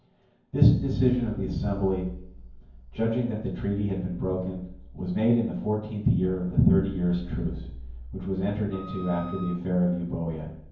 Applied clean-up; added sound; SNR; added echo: none; Wind instrument, woodwind instrument; 16 dB; reverberation time 0.9 s.